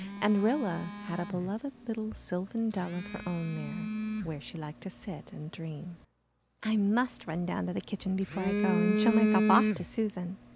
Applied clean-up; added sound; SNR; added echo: none; Telephone; 2 dB; none.